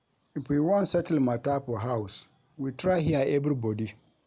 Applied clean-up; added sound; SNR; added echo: none; none; none; none.